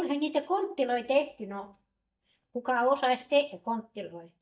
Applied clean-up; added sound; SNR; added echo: neural mask model DeepFilterNet 3.